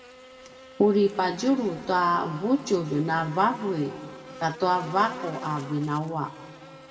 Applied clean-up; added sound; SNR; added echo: none; Buzz; 18 dB; reverberation time 1.9 s.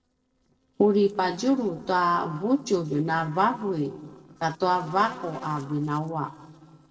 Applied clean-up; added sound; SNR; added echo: neural separator model SepFormer DNS4.